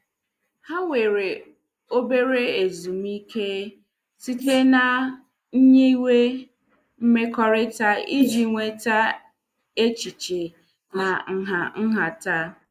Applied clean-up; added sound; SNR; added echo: neural mask model Resemble Enhance denoiser.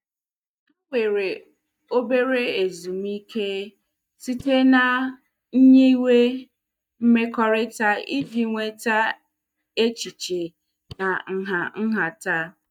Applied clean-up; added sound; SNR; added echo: neural mask model DeepFilterNet 3.